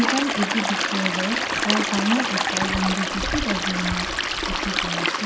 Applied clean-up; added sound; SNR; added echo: none; Stream; -3 dB; reverberation time 0.8 s.